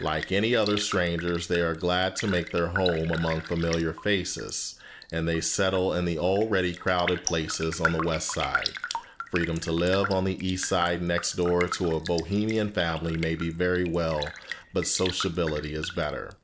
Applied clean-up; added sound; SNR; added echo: none; Raindrop; 10 dB; none.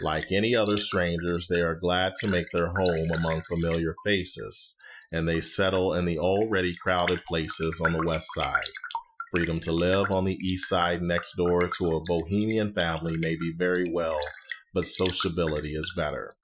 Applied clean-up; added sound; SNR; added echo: classical method Wiener filter.